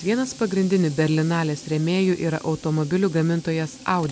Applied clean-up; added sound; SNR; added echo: none; Tools; 19 dB; none.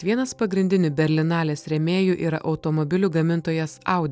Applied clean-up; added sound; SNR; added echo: none; none; none; none.